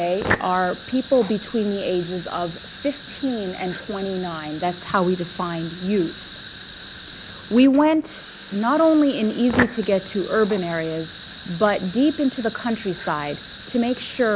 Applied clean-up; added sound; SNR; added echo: none; Fire; 12 dB; none.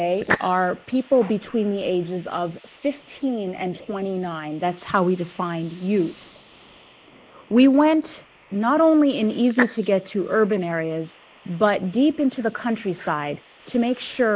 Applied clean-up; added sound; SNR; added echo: neural mask model Resemble Enhance denoiser.